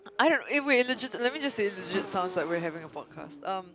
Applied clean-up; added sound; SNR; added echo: none; Motorcycle / Engine; 15 dB; none.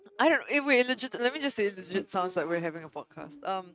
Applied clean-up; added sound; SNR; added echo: neural mask model RNNoise.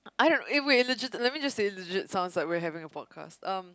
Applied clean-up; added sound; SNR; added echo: none; none; none; none.